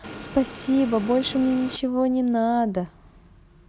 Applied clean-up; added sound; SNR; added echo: none; Motor vehicle (road) / Engine; 13 dB; none.